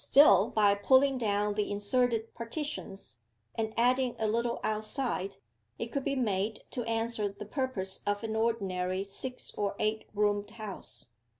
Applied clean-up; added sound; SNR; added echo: none; none; none; none.